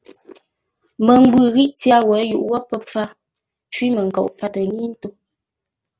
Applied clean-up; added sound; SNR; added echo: none; none; none; none.